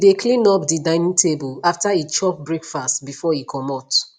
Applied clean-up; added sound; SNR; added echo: none; none; none; none.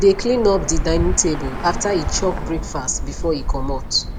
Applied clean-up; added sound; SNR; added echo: none; Bird; 3 dB; none.